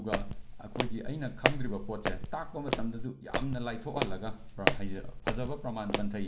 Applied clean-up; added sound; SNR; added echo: none; Walk, footsteps; -4 dB; none.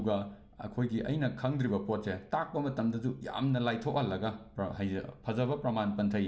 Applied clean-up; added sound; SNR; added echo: none; none; none; none.